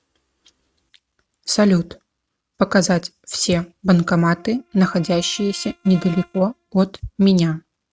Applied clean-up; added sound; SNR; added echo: neural mask model RNNoise.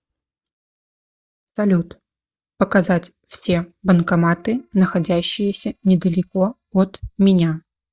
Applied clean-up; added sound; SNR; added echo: neural mask model DeepFilterNet 3.